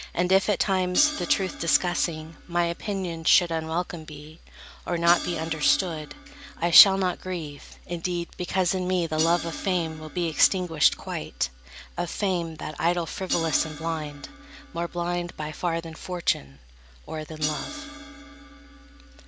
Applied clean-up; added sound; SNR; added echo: none; Crash cymbal; 12 dB; none.